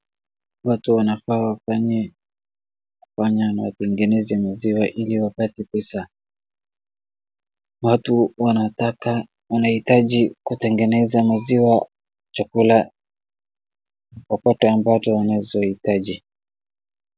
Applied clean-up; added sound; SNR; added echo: none; none; none; none.